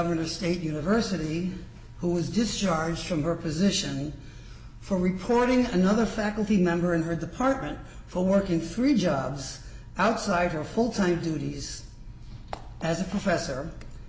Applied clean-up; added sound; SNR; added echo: none; none; none; none.